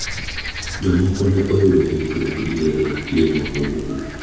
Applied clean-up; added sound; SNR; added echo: none; Frog; 10 dB; reverberation time 0.8 s.